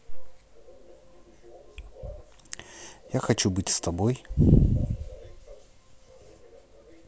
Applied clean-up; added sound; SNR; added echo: none; none; none; none.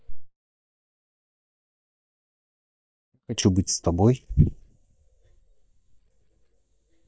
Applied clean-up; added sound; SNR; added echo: neural mask model DeepFilterNet 3.